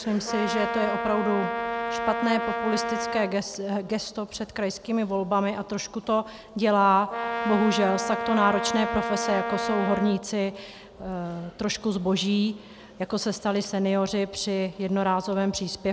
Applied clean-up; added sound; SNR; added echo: none; Brass instrument; 3 dB; none.